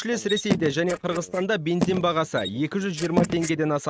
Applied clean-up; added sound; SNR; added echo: neural mask model RNNoise.